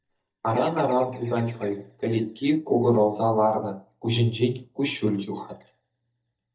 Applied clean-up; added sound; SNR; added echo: neural mask model DeepFilterNet 3.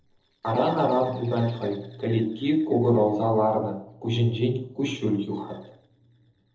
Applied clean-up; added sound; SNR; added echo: neural separator model SepFormer DNS4.